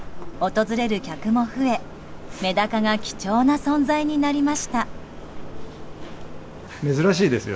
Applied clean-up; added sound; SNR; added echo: none; none; none; none.